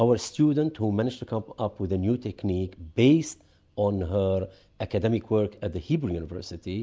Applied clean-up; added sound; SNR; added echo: none; none; none; none.